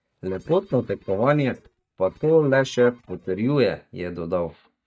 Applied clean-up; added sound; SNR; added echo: neural mask model DeepFilterNet 3.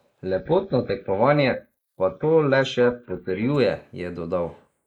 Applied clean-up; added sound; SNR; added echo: neural mask model Resemble Enhance denoiser.